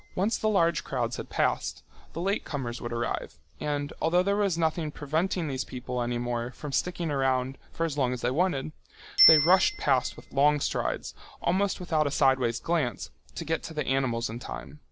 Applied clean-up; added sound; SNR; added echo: none; Bicycle bell; 10 dB; none.